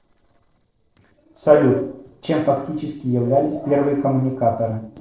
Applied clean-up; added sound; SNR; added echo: neural separator model SepFormer DNS4.